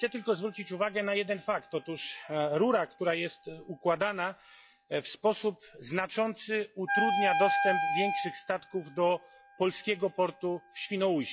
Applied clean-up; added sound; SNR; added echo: classical method log-MMSE.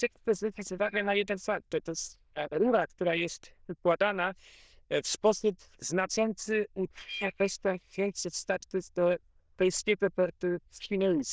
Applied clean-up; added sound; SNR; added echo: neural diffusion model UNIVERSE++.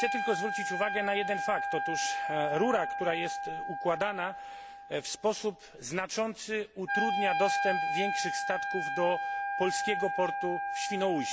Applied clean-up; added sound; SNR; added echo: none; Wind instrument, woodwind instrument; 1 dB; none.